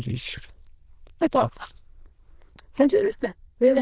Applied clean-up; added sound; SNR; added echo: neural diffusion model UNIVERSE++.